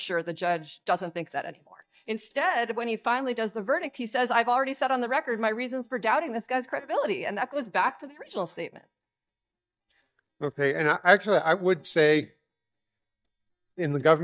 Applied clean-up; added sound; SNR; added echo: neural mask model DeepFilterNet 3.